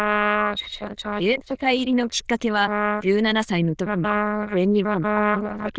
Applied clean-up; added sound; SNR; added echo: neural diffusion model UNIVERSE++.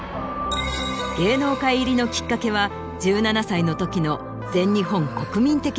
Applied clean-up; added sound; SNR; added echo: none; none; none; none.